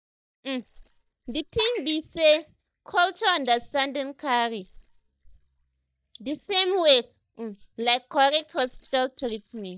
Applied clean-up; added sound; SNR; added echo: neural mask model DeepFilterNet 3.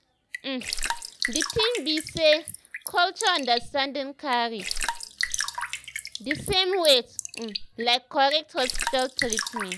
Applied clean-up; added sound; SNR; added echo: none; Raindrop / Drip; 6 dB; none.